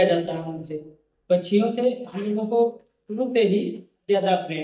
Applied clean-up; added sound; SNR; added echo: neural mask model DeepFilterNet 3.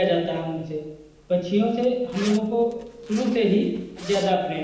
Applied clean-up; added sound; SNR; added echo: none; Zipper (clothing); 19 dB; reverberation time 0.8 s.